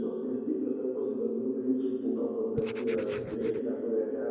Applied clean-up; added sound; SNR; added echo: none; Writing; 13 dB; reverberation time 2.2 s.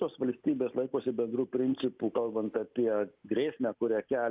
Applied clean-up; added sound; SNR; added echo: none; none; none; none.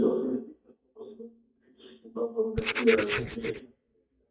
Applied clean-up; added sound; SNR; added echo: neural mask model DeepFilterNet 3.